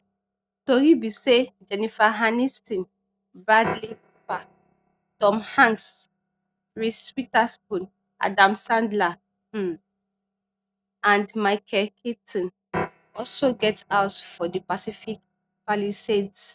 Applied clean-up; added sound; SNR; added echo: neural mask model RNNoise.